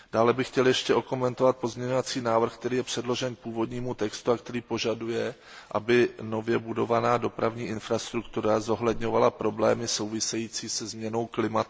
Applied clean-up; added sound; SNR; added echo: none; none; none; none.